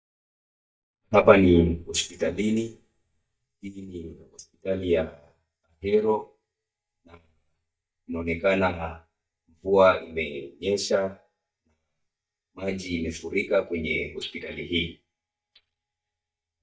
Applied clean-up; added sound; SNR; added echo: neural mask model DeepFilterNet 3.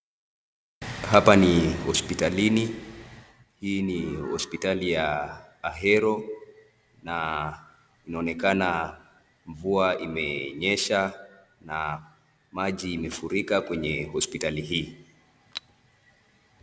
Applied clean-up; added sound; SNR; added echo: none; none; none; none.